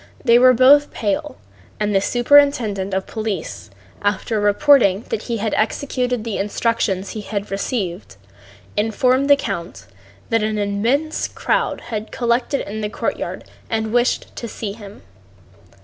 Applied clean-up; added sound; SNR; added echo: none; none; none; none.